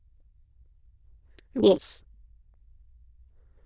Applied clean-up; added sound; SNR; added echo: neural diffusion model UNIVERSE++.